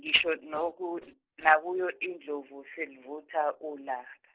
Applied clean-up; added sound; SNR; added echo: neural separator model SepFormer DNS4.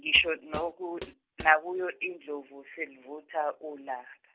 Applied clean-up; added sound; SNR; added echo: none; Walk, footsteps; 14 dB; none.